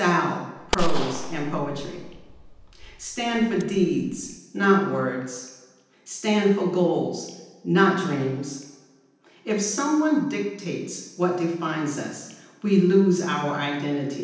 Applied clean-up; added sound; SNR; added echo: none; Gunshot, gunfire; 4 dB; reverberation time 0.9 s.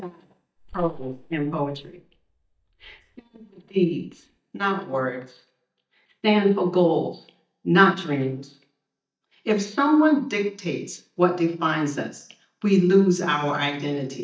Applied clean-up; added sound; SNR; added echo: neural mask model DeepFilterNet 3.